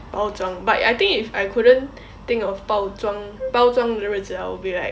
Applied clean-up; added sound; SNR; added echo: none; Wind instrument, woodwind instrument; 13 dB; none.